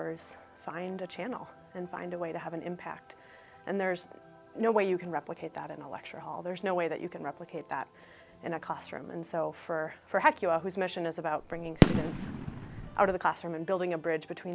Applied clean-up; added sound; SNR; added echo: none; Fireworks; -5 dB; none.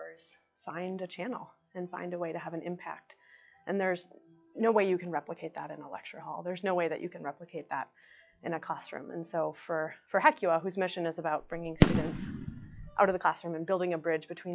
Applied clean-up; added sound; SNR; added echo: classical method log-MMSE.